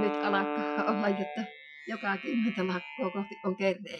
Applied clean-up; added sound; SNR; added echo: classical method Wiener filter.